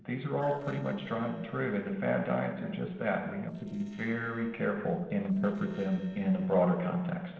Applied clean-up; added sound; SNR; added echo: neural separator model SepFormer DNS4.